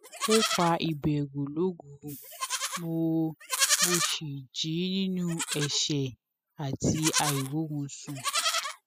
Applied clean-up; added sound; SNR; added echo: classical method spectral subtraction.